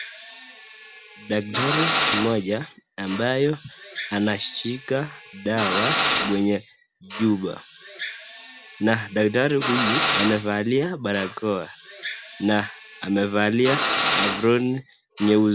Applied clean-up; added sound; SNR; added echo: none; Drill; 5 dB; none.